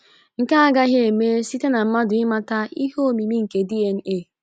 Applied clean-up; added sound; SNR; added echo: none; none; none; none.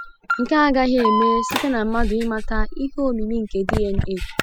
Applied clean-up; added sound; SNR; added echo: classical method spectral subtraction.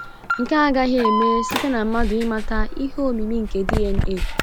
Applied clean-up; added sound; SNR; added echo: none; Alarm; 1 dB; none.